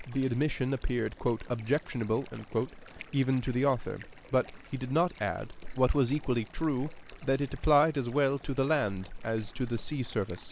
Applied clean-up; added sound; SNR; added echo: none; Stream; 15 dB; none.